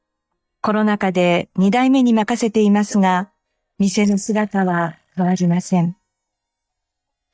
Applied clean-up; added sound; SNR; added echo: neural mask model DeepFilterNet 3.